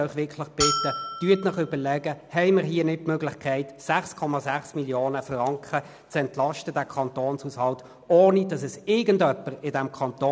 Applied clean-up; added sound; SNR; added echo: none; Bell; 5 dB; none.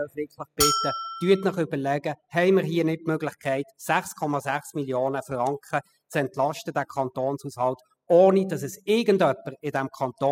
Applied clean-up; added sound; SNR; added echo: classical method spectral subtraction.